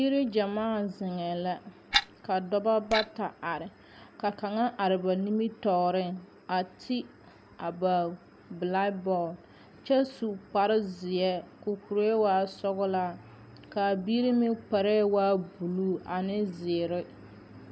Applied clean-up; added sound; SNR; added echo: none; Clock; 3 dB; none.